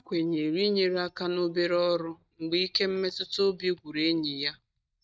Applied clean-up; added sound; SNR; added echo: neural mask model DeepFilterNet 3.